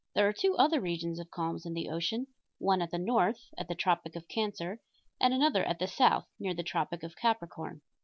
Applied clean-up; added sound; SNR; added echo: none; none; none; none.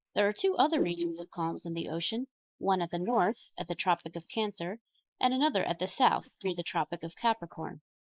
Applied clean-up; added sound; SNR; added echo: neural mask model Resemble Enhance denoiser.